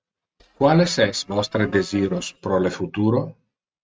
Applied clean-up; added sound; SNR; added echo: neural mask model RNNoise.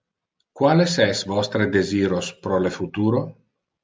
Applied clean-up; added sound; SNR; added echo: none; none; none; none.